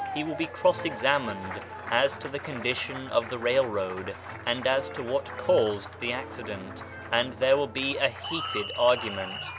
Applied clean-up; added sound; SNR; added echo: none; Applause; 10 dB; none.